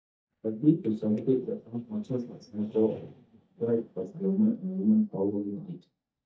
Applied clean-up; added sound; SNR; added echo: neural mask model DeepFilterNet 3.